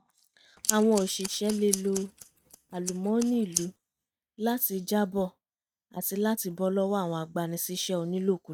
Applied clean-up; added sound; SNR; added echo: neural mask model RNNoise.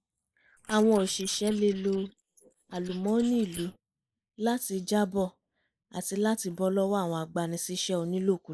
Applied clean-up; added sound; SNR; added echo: neural mask model Resemble Enhance denoiser.